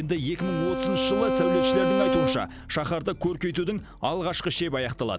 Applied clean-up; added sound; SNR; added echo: none; Bowed string instrument; -1 dB; none.